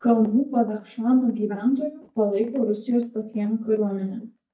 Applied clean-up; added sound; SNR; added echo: neural mask model DeepFilterNet 3.